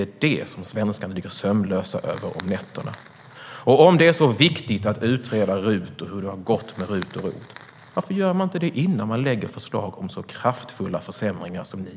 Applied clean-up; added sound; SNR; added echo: none; Fire; 19 dB; none.